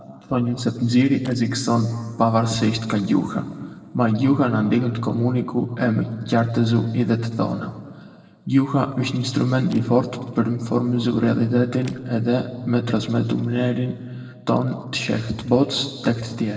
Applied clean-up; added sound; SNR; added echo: neural separator model SepFormer DNS4.